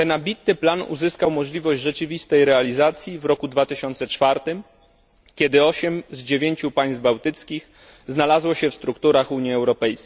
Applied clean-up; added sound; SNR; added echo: none; none; none; none.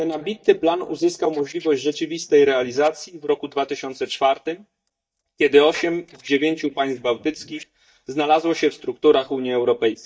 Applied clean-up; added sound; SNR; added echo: neural mask model DeepFilterNet 3.